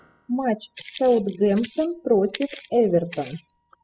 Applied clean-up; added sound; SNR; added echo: classical method spectral subtraction.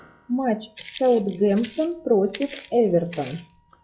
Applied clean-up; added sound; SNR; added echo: classical method log-MMSE.